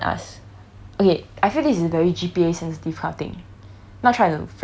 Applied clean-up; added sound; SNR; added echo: none; none; none; none.